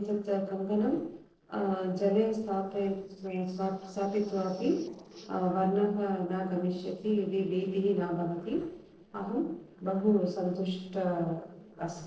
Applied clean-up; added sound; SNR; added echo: neural separator model SepFormer DNS4.